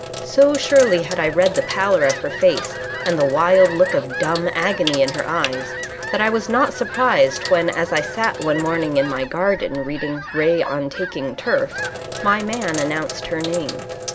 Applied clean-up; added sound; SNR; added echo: none; Sink (filling or washing) + Fowl; 9 dB; none.